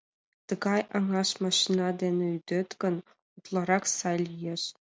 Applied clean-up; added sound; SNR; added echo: none; none; none; none.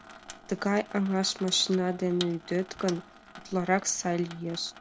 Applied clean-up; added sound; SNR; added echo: none; Sink (filling or washing) / Water tap, faucet; 17 dB; none.